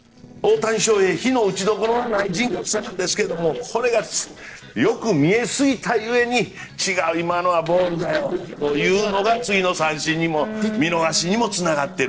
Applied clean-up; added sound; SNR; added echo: neural separator model SepFormer DNS4.